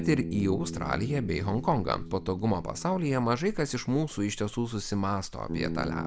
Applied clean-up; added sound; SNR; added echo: none; Bass guitar; 9 dB; none.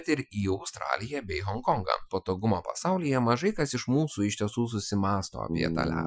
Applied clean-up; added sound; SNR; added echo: classical method Wiener filter.